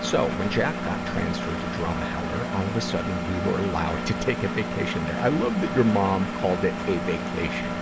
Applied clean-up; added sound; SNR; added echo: none; Engine; 3 dB; none.